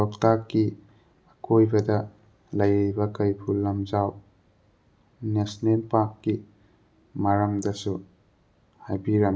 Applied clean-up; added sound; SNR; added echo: none; none; none; none.